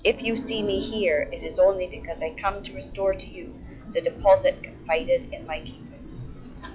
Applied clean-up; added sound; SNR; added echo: classical method log-MMSE.